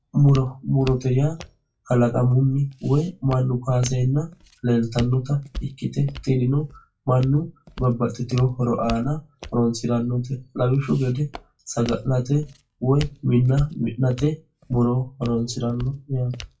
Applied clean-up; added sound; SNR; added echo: classical method WPE with log-MMSE.